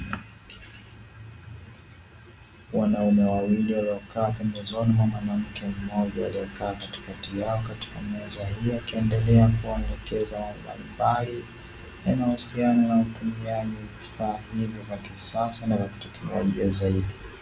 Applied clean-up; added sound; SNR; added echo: none; none; none; none.